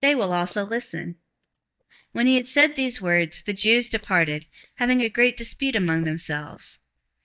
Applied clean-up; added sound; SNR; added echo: neural mask model DeepFilterNet 3.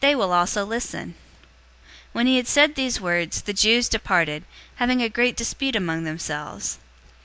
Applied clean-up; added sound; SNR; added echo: none; none; none; none.